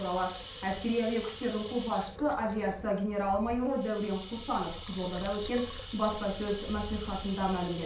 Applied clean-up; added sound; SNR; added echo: none; Water tap, faucet / Liquid; 5 dB; reverberation time 0.4 s.